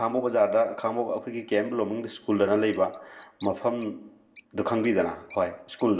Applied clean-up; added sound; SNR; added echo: none; Bird; 11 dB; reverberation time 0.6 s.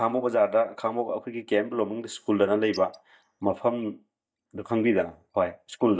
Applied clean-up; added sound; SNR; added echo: neural mask model DeepFilterNet 3.